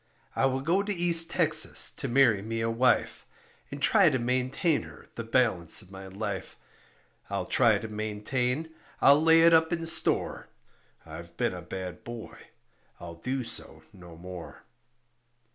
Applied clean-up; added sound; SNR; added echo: none; none; none; none.